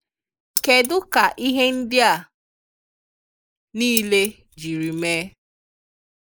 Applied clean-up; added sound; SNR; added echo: neural mask model Resemble Enhance denoiser.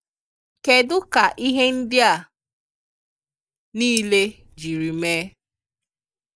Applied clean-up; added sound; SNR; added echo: neural mask model DeepFilterNet 3.